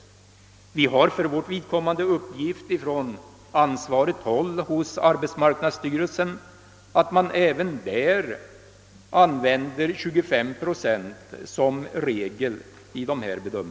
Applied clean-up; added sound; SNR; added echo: none; none; none; none.